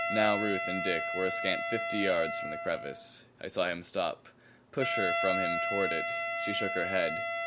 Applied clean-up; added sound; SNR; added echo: none; Wind instrument, woodwind instrument; 1 dB; none.